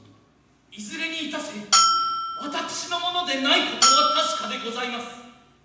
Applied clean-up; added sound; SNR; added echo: none; Bell; -4 dB; reverberation time 1.0 s.